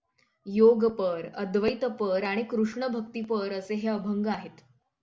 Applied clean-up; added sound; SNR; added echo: none; none; none; none.